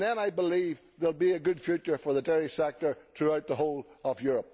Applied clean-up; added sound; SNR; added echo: none; none; none; none.